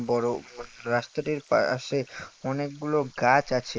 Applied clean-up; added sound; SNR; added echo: neural mask model Resemble Enhance denoiser.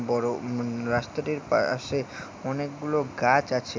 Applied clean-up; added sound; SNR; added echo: none; none; none; none.